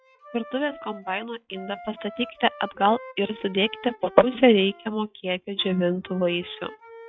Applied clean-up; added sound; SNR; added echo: classical method log-MMSE.